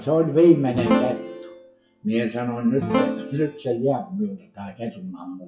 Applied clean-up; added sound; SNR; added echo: classical method WPE with log-MMSE.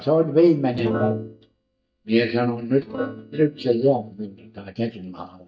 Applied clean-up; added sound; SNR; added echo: neural mask model DeepFilterNet 3.